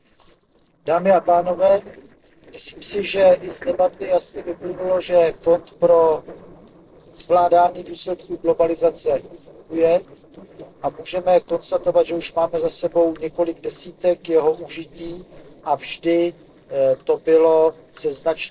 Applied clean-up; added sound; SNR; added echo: neural separator model SepFormer DNS4.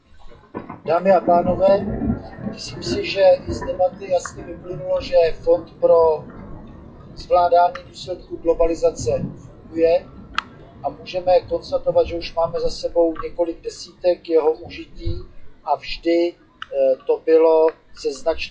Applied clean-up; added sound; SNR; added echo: classical method WPE with log-MMSE.